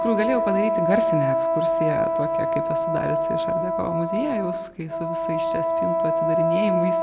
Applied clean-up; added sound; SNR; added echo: none; Wind instrument, woodwind instrument; -5 dB; none.